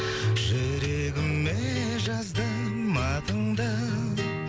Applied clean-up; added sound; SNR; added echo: none; Motorcycle; 19 dB; none.